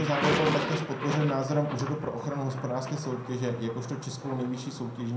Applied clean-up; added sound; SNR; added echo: none; Thunder; 5 dB; reverberation time 0.6 s.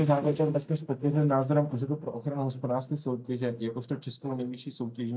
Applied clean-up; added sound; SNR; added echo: neural mask model DeepFilterNet 3.